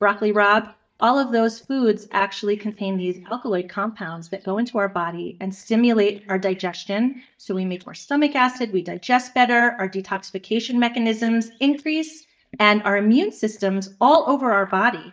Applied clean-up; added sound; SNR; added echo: neural mask model DeepFilterNet 3.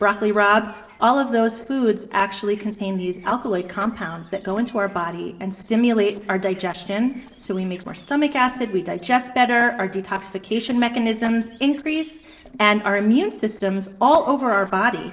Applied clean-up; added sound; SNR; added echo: neural separator model SepFormer DNS4.